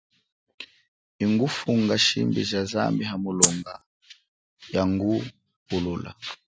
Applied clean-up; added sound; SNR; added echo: none; Rattle (instrument); -4 dB; none.